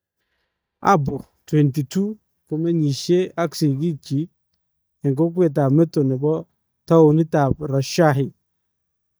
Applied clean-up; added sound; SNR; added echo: neural mask model DeepFilterNet 3.